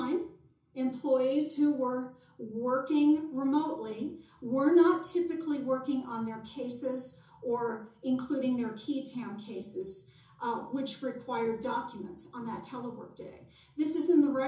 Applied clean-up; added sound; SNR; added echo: none; none; none; reverberation time 0.7 s.